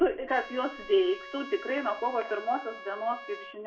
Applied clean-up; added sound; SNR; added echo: none; Trumpet; 15 dB; reverberation time 0.3 s.